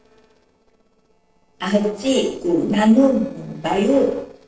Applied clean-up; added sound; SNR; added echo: neural separator model SepFormer DNS4.